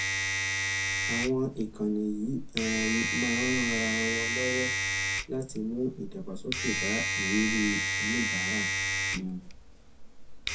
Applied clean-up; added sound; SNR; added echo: none; Domestic sounds, home sounds; -2 dB; reverberation time 0.3 s.